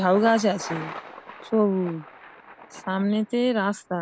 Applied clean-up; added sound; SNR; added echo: none; Thunder; 15 dB; none.